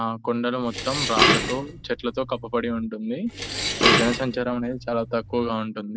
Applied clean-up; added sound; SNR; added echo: none; Dishes, pots, and pans; -1 dB; none.